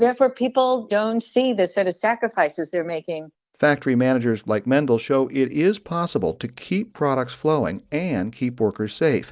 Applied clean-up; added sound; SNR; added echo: none; none; none; none.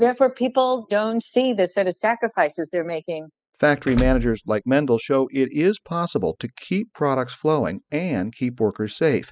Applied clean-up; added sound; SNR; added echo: classical method spectral subtraction.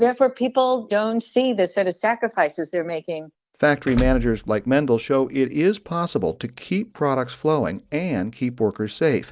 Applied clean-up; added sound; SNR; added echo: none; Door / Car; 8 dB; none.